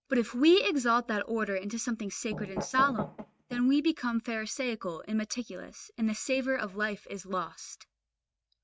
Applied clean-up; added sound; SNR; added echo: neural mask model RNNoise.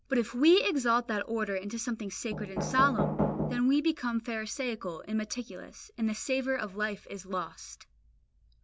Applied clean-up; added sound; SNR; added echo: none; Knock; 0 dB; none.